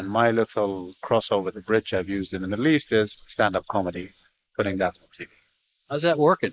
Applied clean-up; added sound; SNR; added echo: neural mask model Resemble Enhance denoiser.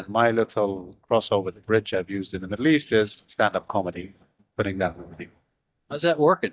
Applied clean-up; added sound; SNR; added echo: neural mask model DeepFilterNet 3.